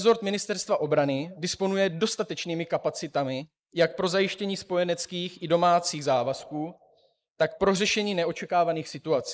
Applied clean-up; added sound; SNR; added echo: neural mask model Resemble Enhance denoiser.